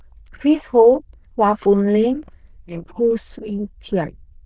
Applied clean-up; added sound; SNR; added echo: neural diffusion model UNIVERSE++.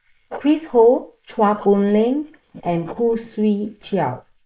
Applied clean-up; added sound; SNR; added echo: neural mask model Resemble Enhance denoiser.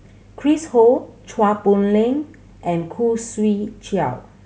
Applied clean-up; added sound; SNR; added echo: none; none; none; none.